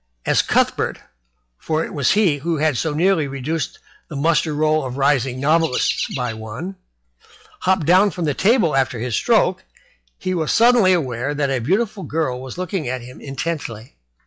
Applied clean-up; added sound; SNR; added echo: classical method log-MMSE.